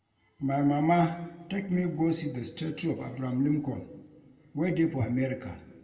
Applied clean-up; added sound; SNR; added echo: none; none; none; reverberation time 1.2 s.